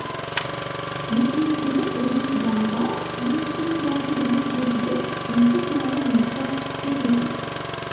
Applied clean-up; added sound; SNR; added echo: none; Engine starting; 6 dB; reverberation time 0.9 s.